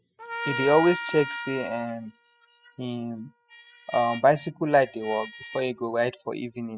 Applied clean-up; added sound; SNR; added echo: classical method spectral subtraction.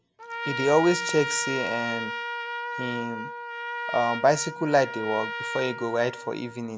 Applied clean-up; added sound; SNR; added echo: none; Trumpet; 6 dB; none.